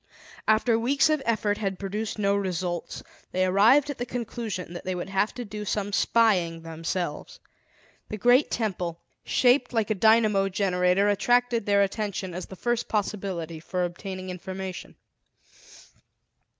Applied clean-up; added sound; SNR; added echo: none; none; none; none.